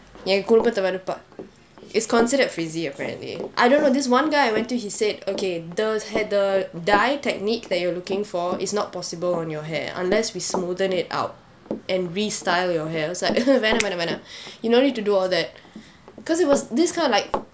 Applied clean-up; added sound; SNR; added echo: none; Run; 12 dB; none.